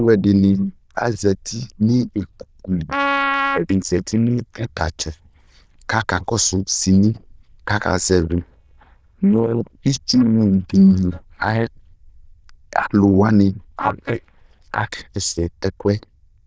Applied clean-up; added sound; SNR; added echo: neural diffusion model UNIVERSE++.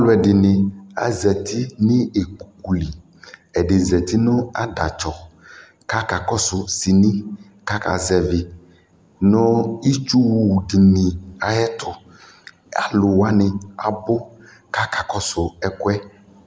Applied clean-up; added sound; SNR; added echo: none; none; none; none.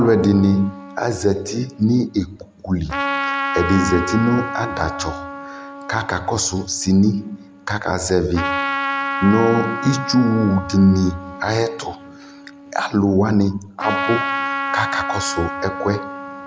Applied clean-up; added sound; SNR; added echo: none; Trumpet; 7 dB; none.